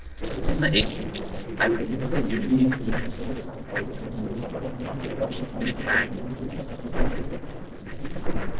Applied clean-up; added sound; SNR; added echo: neural separator model SepFormer DNS4.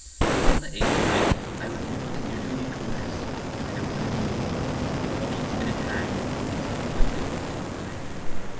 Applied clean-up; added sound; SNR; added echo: none; Fire; -1 dB; reverberation time 0.9 s.